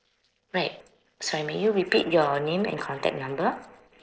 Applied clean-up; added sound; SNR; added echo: neural separator model SepFormer DNS4.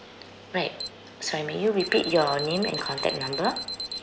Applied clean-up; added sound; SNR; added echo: none; Alarm; 9 dB; none.